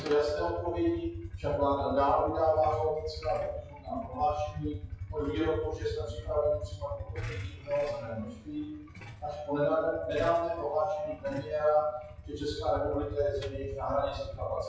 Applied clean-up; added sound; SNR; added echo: classical method WPE with log-MMSE.